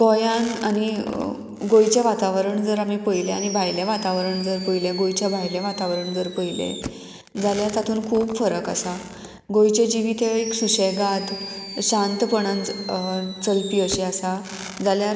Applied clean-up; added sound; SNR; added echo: none; Fireworks; 15 dB; none.